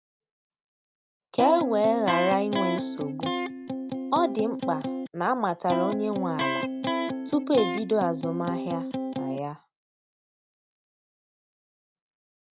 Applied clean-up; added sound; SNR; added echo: none; Electric guitar; 1 dB; none.